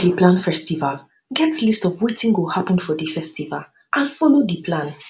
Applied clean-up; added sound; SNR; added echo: none; none; none; none.